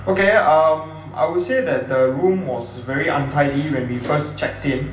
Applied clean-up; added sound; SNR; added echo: none; Door; 18 dB; reverberation time 0.3 s.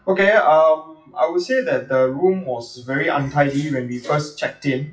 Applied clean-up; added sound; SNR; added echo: classical method WPE with log-MMSE.